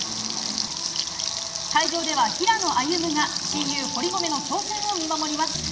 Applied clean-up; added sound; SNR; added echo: none; Frying (food); 2 dB; reverberation time 2.1 s.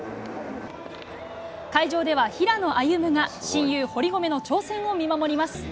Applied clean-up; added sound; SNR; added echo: none; none; none; none.